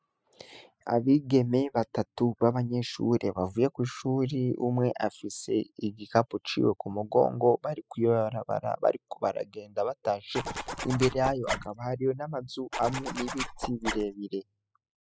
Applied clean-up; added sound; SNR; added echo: classical method spectral subtraction.